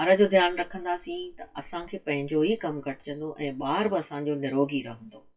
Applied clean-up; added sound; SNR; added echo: classical method WPE with log-MMSE.